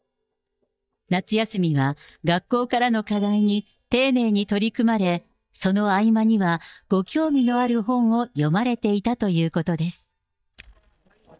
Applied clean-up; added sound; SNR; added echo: neural mask model DeepFilterNet 3.